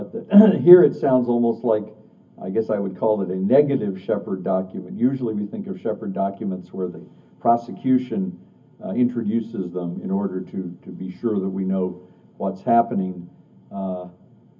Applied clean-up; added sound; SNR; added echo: none; none; none; reverberation time 0.3 s.